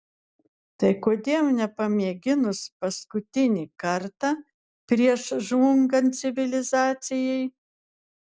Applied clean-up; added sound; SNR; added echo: none; none; none; none.